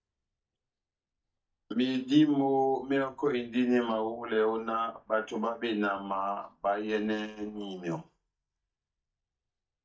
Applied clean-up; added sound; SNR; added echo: neural mask model DeepFilterNet 3.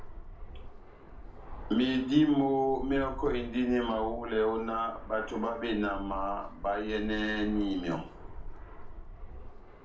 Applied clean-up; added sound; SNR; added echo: none; Fixed-wing aircraft, airplane; 11 dB; reverberation time 0.4 s.